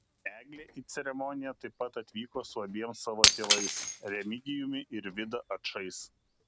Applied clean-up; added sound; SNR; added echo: none; Shatter; -4 dB; none.